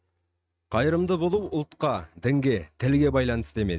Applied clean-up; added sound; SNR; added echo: neural mask model RNNoise.